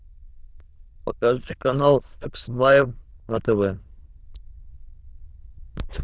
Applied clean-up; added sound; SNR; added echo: neural diffusion model UNIVERSE++.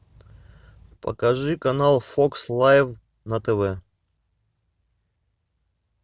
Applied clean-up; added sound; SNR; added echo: none; none; none; none.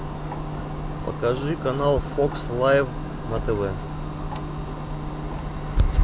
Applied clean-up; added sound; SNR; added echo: none; Clock; 0 dB; none.